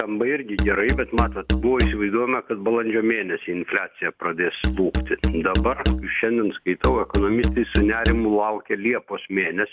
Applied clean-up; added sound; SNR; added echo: none; Musical instrument; 2 dB; none.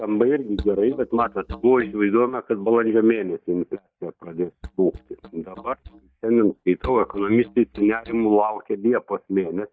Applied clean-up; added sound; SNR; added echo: neural mask model DeepFilterNet 3.